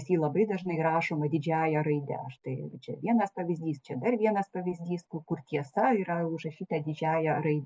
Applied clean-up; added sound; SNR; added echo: none; none; none; none.